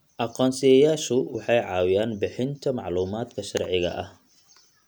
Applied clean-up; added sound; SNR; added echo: none; none; none; none.